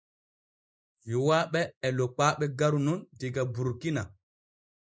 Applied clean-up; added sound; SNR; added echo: neural mask model Resemble Enhance denoiser.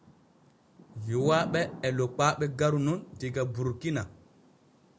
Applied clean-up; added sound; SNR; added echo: none; Thunder / Rain; 14 dB; none.